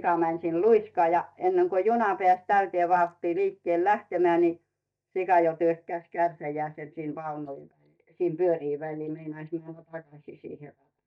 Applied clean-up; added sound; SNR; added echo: neural mask model DeepFilterNet 3.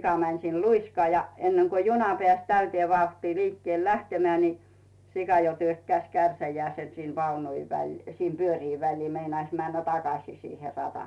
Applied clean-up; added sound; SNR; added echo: none; none; none; none.